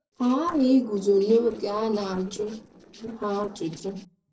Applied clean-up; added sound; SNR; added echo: neural separator model SepFormer DNS4.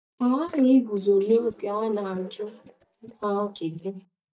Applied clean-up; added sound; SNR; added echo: neural mask model DeepFilterNet 3.